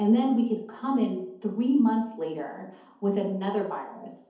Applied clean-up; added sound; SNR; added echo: none; none; none; reverberation time 2.2 s.